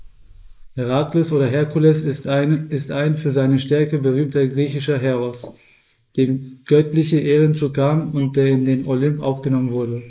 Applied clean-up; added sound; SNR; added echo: neural mask model Resemble Enhance denoiser.